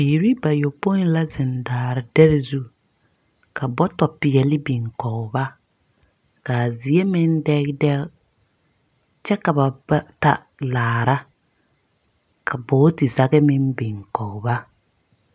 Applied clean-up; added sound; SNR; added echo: none; none; none; none.